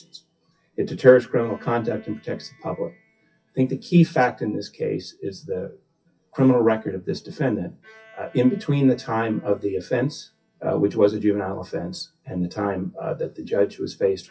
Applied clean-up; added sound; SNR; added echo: classical method WPE with log-MMSE.